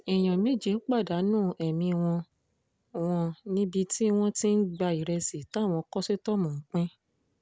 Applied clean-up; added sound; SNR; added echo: none; none; none; none.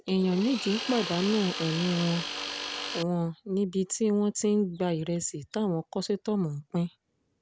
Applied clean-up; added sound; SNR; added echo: none; Tools; 7 dB; none.